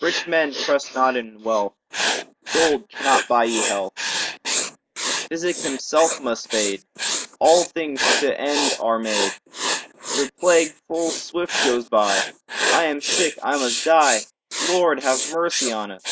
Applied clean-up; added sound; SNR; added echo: neural mask model Resemble Enhance denoiser.